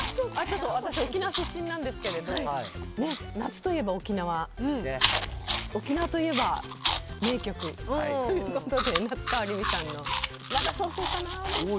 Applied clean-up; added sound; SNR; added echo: none; Chewing, mastication; 5 dB; none.